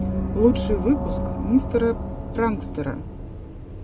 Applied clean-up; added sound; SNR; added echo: none; Gong; 4 dB; none.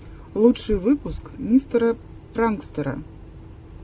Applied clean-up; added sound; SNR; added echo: none; none; none; none.